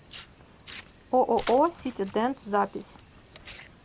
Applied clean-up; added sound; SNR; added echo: none; Tearing + Chirp, tweet; 17 dB; none.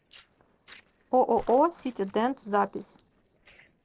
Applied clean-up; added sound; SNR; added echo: neural separator model SepFormer DNS4.